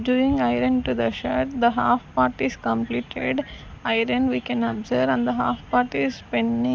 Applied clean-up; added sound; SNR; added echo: none; none; none; none.